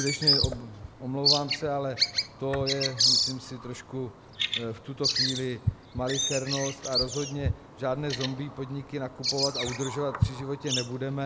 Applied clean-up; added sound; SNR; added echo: none; Bird vocalization, bird call, bird song; -2 dB; none.